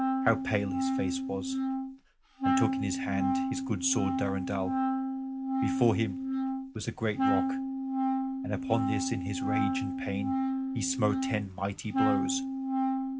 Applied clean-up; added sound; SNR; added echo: none; Wind instrument, woodwind instrument; -3 dB; none.